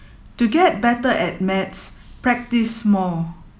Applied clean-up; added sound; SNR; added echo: none; none; none; none.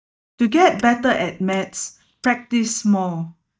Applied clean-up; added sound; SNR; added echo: neural mask model DeepFilterNet 3.